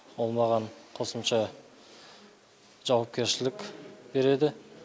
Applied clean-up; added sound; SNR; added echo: none; none; none; none.